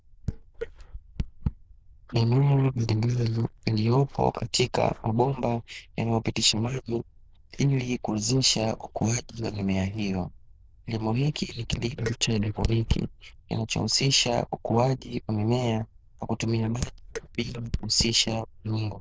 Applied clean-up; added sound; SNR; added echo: neural diffusion model UNIVERSE++.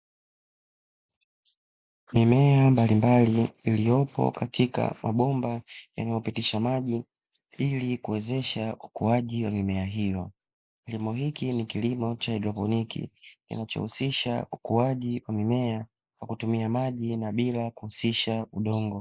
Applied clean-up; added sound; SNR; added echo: none; none; none; none.